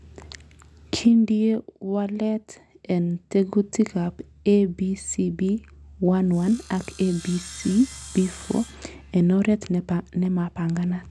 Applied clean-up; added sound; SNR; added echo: none; Sawing; 19 dB; none.